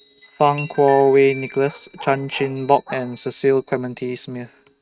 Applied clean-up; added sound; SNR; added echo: neural mask model RNNoise.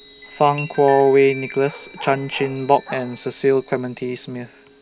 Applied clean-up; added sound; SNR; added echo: none; Bark + Chime; 18 dB; none.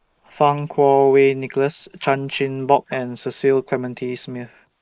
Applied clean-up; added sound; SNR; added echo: neural mask model Resemble Enhance denoiser.